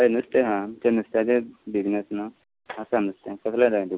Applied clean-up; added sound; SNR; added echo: none; none; none; none.